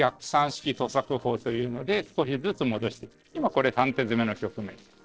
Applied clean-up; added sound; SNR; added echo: neural separator model SepFormer DNS4.